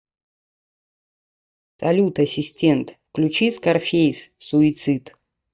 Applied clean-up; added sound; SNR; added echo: neural mask model DeepFilterNet 3.